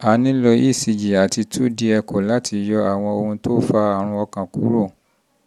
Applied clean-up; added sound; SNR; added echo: none; none; none; none.